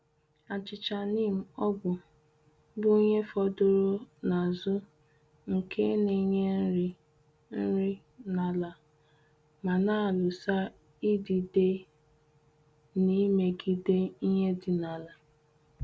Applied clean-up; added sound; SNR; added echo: none; none; none; none.